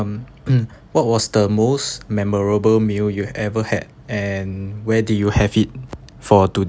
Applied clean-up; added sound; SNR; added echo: none; none; none; none.